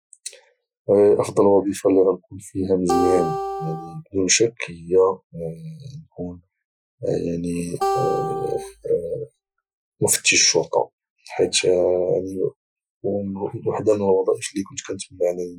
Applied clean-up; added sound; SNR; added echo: classical method Wiener filter.